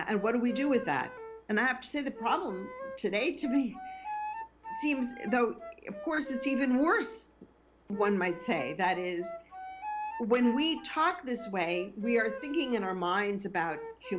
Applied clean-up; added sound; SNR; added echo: none; Wind instrument, woodwind instrument; 12 dB; none.